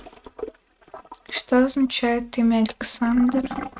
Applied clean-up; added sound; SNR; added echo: neural mask model RNNoise.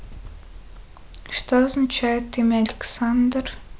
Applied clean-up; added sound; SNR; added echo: none; none; none; none.